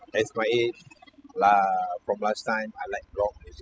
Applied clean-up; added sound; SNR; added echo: classical method spectral subtraction.